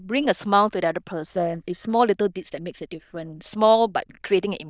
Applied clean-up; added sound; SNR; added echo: neural diffusion model UNIVERSE++.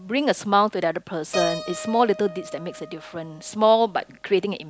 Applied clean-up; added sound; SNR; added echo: none; Keyboard (musical); 13 dB; none.